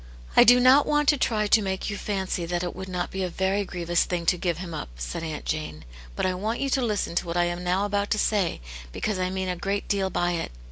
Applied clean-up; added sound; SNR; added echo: none; none; none; none.